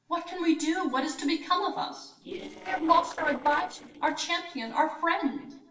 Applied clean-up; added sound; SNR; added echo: neural separator model SepFormer DNS4.